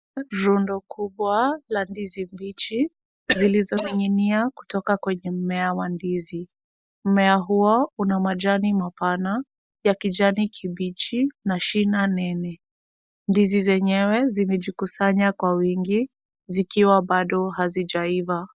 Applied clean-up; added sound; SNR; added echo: neural mask model Resemble Enhance denoiser.